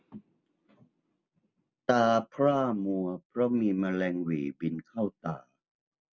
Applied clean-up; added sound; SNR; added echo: none; none; none; none.